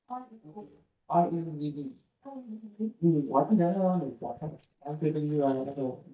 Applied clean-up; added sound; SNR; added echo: neural mask model DeepFilterNet 3.